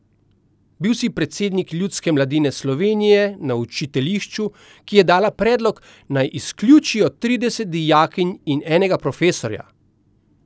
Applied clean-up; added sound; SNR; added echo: none; none; none; none.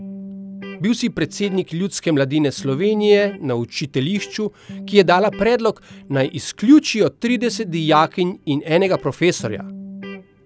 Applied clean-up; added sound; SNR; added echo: none; Electric guitar; 17 dB; none.